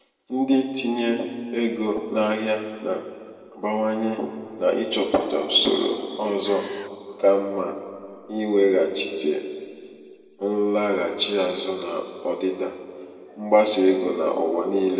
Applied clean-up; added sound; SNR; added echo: neural separator model SepFormer DNS4.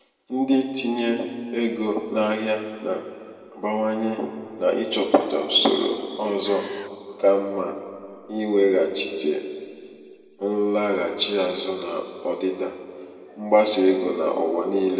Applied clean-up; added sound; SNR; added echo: none; Bird; 18 dB; reverberation time 2.2 s.